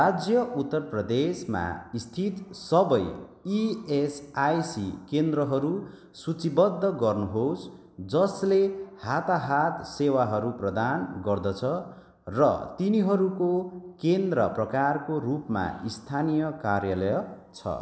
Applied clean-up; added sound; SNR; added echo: none; none; none; none.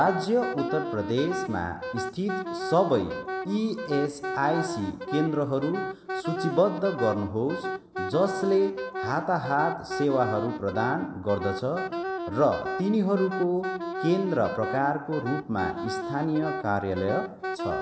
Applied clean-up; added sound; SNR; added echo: none; Wind instrument, woodwind instrument; 6 dB; none.